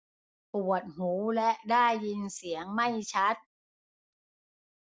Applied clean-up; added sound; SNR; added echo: none; none; none; none.